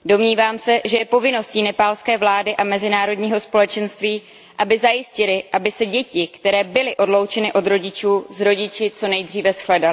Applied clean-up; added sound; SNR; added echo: none; none; none; none.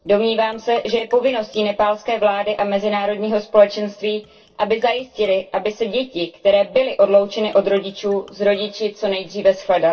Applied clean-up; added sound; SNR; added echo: neural separator model SepFormer DNS4.